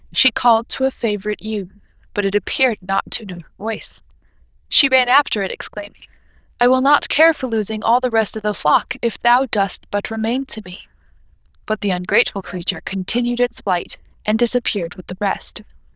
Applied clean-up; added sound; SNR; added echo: neural diffusion model UNIVERSE++.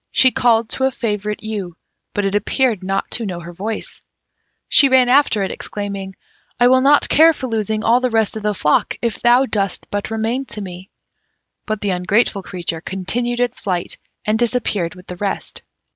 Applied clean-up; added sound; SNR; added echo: none; none; none; none.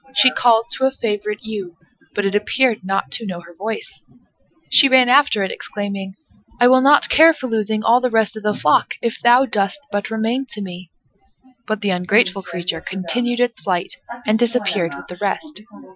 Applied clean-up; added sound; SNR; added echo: classical method Wiener filter.